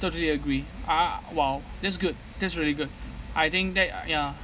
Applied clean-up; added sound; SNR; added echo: none; none; none; none.